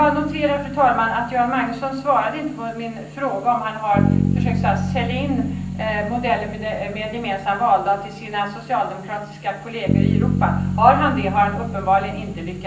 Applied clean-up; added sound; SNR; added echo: none; Bass guitar; 4 dB; reverberation time 0.6 s.